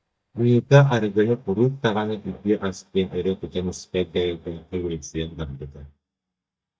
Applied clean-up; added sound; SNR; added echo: neural mask model DeepFilterNet 3.